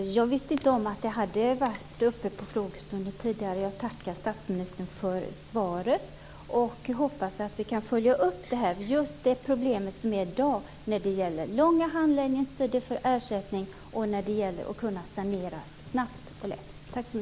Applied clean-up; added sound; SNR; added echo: none; none; none; none.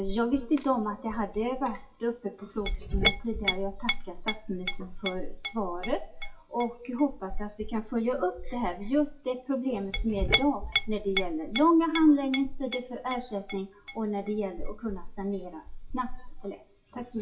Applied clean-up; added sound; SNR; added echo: classical method WPE with log-MMSE.